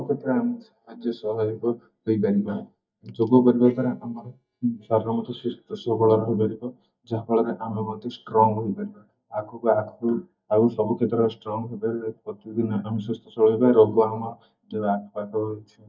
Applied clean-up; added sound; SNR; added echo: neural mask model DeepFilterNet 3.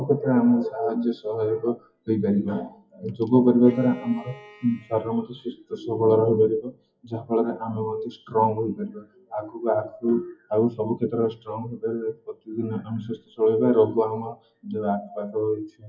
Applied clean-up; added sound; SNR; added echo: classical method WPE with log-MMSE.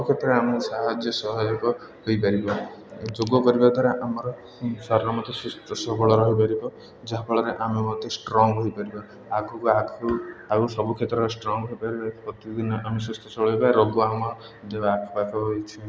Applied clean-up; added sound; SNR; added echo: none; none; none; none.